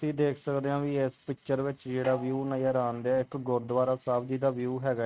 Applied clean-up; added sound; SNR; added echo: neural mask model RNNoise.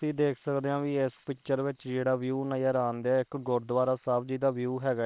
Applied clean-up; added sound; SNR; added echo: neural separator model SepFormer WHAM!.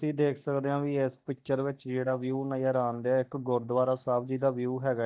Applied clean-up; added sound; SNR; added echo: neural mask model DeepFilterNet 3.